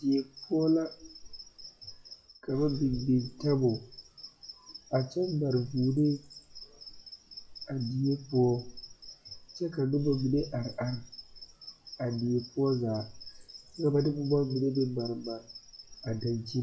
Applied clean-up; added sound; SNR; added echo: classical method WPE with log-MMSE.